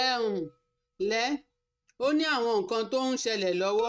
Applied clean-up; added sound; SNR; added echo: neural mask model RNNoise.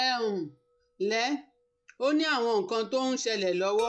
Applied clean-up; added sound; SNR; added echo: classical method log-MMSE.